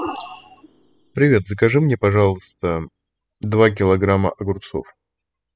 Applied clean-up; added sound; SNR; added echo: classical method spectral subtraction.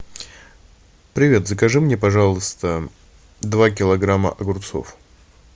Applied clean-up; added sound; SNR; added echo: none; none; none; none.